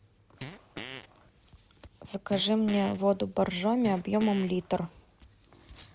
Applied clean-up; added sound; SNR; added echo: none; Fart; 14 dB; none.